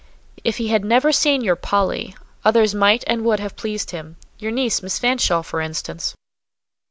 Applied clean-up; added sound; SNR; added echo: none; none; none; none.